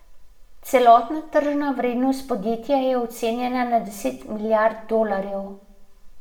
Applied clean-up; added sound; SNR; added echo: none; none; none; reverberation time 0.5 s.